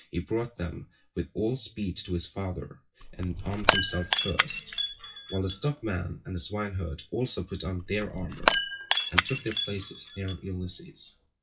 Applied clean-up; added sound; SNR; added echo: classical method WPE with log-MMSE.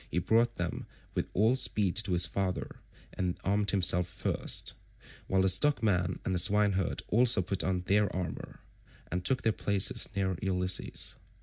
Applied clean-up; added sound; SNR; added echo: none; none; none; none.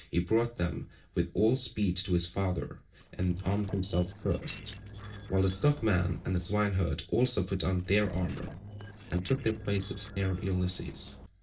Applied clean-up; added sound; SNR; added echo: neural separator model SepFormer DNS4.